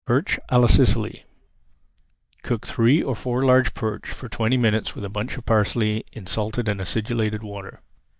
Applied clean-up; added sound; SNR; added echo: neural mask model DeepFilterNet 3.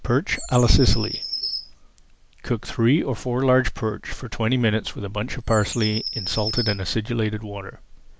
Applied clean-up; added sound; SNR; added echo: none; Bird vocalization, bird call, bird song; 10 dB; none.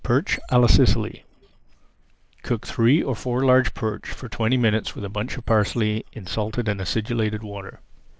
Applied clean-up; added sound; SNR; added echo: neural separator model SepFormer DNS4.